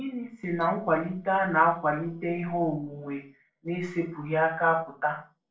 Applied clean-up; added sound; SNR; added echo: neural separator model SepFormer DNS4.